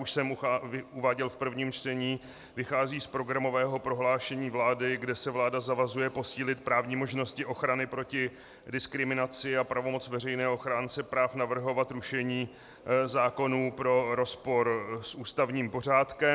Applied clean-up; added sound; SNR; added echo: none; none; none; none.